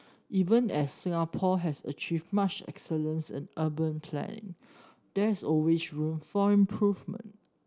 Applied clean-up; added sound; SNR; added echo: none; none; none; none.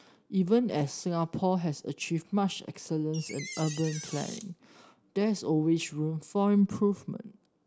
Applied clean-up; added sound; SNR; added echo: none; Door; 13 dB; none.